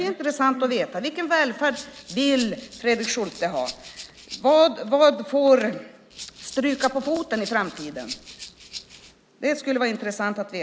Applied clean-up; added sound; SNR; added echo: none; Rattle (instrument); 17 dB; none.